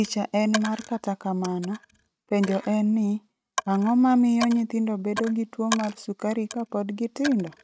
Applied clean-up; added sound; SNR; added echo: neural mask model RNNoise.